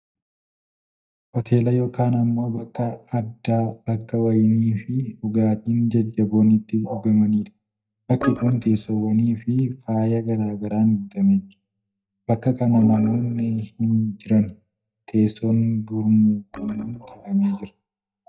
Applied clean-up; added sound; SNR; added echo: neural mask model DeepFilterNet 3.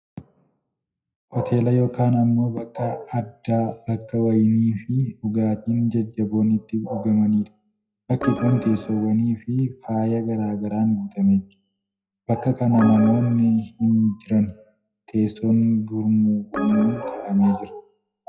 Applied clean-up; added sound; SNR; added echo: classical method WPE with log-MMSE.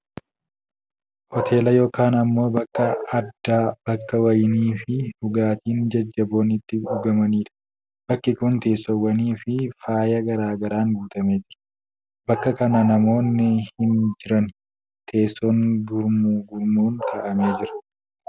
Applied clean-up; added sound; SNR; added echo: none; none; none; none.